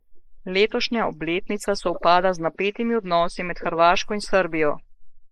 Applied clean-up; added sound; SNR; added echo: neural mask model Resemble Enhance denoiser.